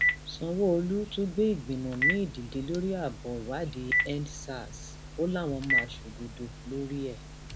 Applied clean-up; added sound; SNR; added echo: none; Telephone; 2 dB; none.